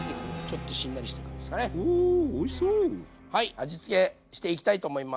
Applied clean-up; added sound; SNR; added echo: none; Acoustic guitar / Strum; 18 dB; none.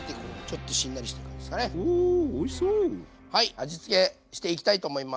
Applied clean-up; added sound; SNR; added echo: none; none; none; none.